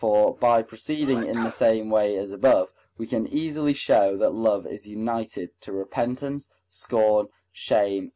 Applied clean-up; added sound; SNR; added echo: none; Sneeze; 17 dB; none.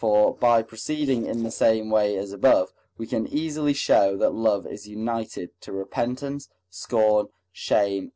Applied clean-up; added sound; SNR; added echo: neural separator model SepFormer DNS4.